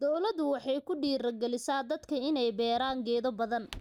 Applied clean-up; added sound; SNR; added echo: neural mask model DeepFilterNet 3.